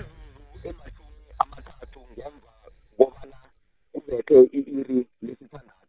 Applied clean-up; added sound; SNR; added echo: neural mask model DeepFilterNet 3.